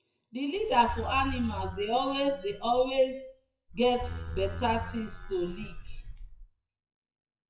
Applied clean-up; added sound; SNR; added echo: classical method WPE with log-MMSE.